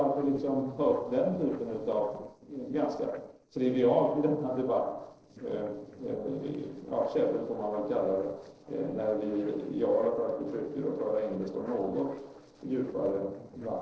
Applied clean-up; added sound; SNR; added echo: neural separator model SepFormer DNS4.